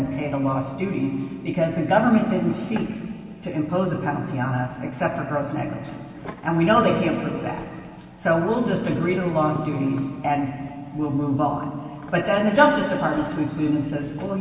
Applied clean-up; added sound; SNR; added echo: none; none; none; reverberation time 2.5 s.